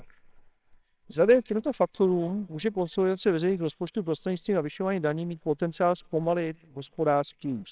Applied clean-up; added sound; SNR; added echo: neural separator model SepFormer WHAMR!.